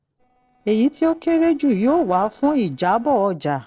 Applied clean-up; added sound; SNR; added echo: neural separator model SepFormer DNS4.